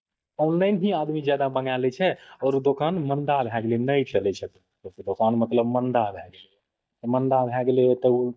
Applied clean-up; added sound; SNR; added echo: neural mask model DeepFilterNet 3.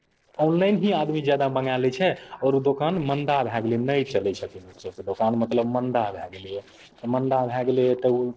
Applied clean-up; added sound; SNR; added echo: neural separator model SepFormer DNS4.